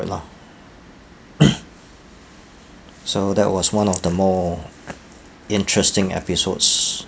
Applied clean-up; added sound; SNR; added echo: none; none; none; none.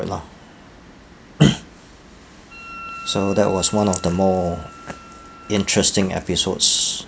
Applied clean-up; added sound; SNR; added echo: none; Wind instrument, woodwind instrument; 17 dB; none.